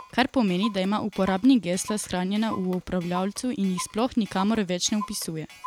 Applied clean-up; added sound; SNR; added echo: none; Clock; 17 dB; none.